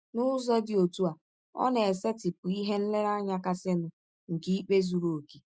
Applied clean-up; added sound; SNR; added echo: none; none; none; none.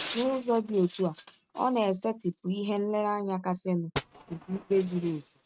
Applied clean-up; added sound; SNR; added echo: neural mask model RNNoise.